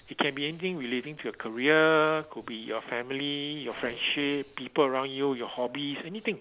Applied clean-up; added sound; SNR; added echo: none; none; none; none.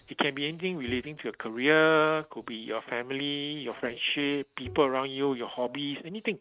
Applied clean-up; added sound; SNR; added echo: neural mask model RNNoise.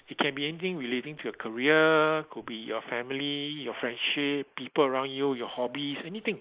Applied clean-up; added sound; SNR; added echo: neural mask model Resemble Enhance denoiser.